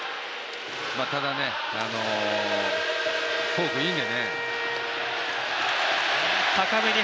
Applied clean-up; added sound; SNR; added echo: none; Wind instrument, woodwind instrument; 11 dB; none.